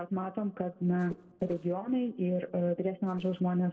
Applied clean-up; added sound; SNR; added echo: neural separator model SepFormer DNS4.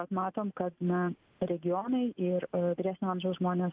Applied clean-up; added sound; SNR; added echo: none; none; none; none.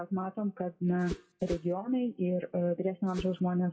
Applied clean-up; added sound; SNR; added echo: classical method WPE with log-MMSE.